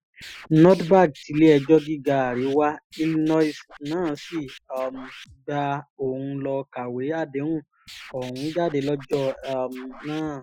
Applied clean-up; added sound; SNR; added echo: classical method Wiener filter.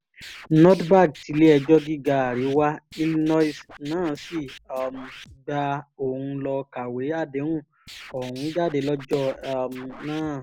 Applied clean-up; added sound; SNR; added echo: none; Scratching (performance technique); 20 dB; none.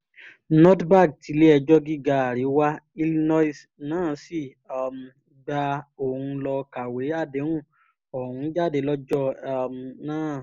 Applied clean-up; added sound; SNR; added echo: none; none; none; none.